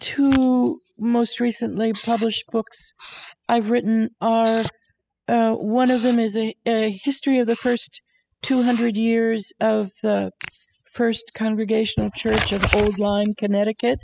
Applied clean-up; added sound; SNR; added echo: classical method spectral subtraction.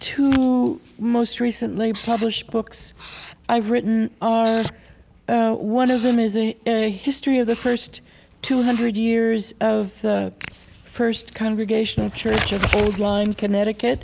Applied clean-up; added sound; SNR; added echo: none; Writing; 12 dB; none.